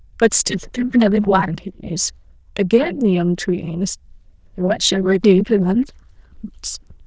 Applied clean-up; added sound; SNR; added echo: neural diffusion model UNIVERSE++.